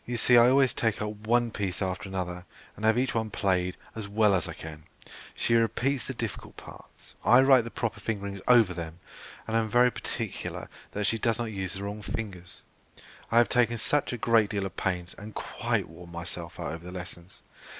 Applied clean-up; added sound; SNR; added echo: none; none; none; none.